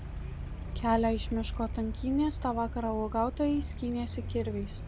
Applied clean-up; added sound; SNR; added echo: none; Traffic noise, roadway noise; 5 dB; none.